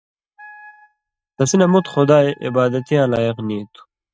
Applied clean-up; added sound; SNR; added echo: neural mask model RNNoise.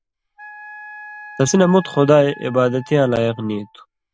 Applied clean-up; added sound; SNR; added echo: none; Wind instrument, woodwind instrument; 20 dB; none.